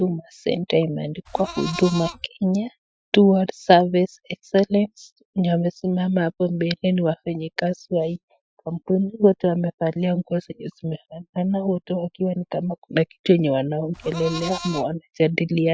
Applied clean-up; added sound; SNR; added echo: classical method Wiener filter.